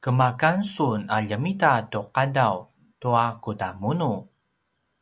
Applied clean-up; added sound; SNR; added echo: none; none; none; none.